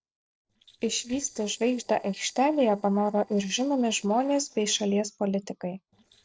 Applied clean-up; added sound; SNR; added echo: neural separator model SepFormer DNS4.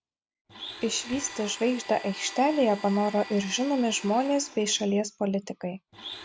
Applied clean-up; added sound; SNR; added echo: none; Domestic sounds, home sounds; 16 dB; none.